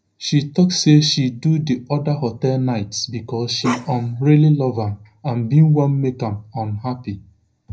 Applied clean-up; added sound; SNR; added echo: none; Bark; 11 dB; reverberation time 0.4 s.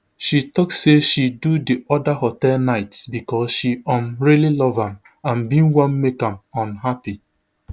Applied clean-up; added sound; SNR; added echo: none; none; none; none.